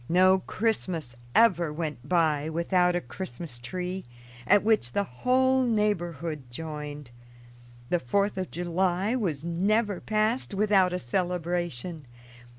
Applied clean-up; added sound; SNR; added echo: none; none; none; none.